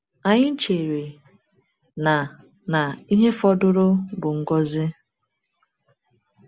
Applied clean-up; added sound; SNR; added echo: none; none; none; none.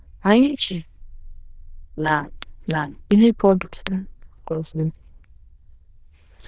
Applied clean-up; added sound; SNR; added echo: neural diffusion model UNIVERSE++.